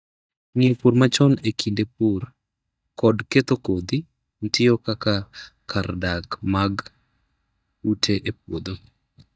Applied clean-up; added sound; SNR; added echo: neural mask model DeepFilterNet 3.